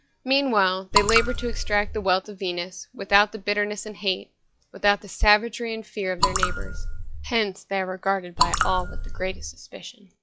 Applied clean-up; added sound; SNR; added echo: classical method log-MMSE.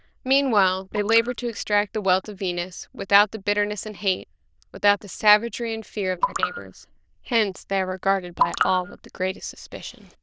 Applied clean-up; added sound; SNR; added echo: neural diffusion model UNIVERSE++.